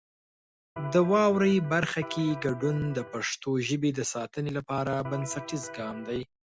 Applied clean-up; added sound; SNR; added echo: none; Electric guitar; 13 dB; none.